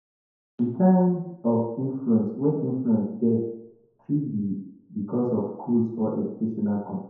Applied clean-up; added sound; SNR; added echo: none; none; none; reverberation time 0.9 s.